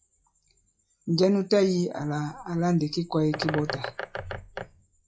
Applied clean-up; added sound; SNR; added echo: classical method log-MMSE.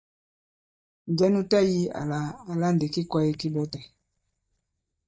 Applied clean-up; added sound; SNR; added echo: neural mask model DeepFilterNet 3.